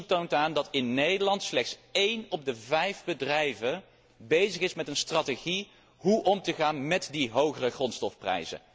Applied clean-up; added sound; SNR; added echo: none; none; none; none.